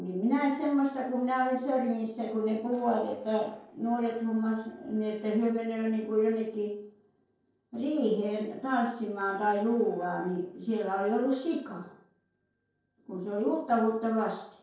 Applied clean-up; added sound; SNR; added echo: neural separator model SepFormer DNS4.